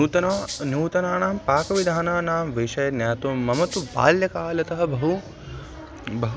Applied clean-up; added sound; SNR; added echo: none; Rattle (instrument); 15 dB; none.